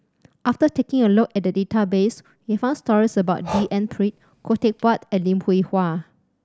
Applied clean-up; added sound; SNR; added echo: none; Breathing; 15 dB; none.